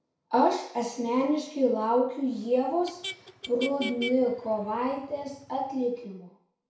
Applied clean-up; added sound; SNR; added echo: none; Motor vehicle (road); 14 dB; reverberation time 0.6 s.